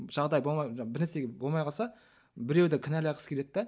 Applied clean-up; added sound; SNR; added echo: none; none; none; none.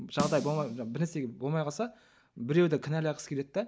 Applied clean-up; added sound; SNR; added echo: none; Snare drum; 10 dB; none.